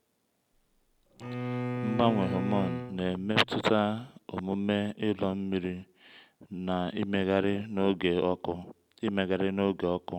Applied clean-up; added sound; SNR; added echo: none; Bowed string instrument; 6 dB; none.